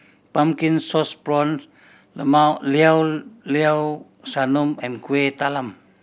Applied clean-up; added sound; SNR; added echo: none; none; none; none.